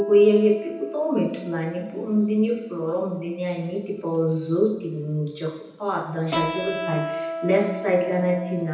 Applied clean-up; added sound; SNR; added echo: none; Keyboard (musical); 12 dB; reverberation time 0.9 s.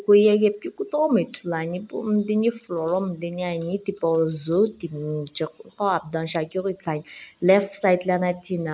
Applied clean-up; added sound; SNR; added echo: none; none; none; none.